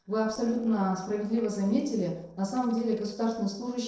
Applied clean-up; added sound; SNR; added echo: neural separator model SepFormer DNS4.